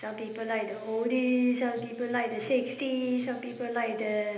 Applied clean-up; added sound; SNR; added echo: none; none; none; reverberation time 1.0 s.